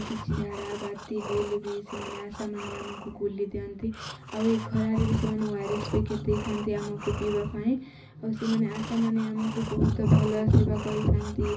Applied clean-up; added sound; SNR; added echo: none; Breathing; 14 dB; reverberation time 0.4 s.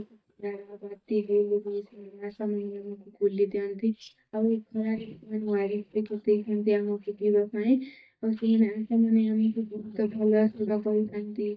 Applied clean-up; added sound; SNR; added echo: neural mask model DeepFilterNet 3.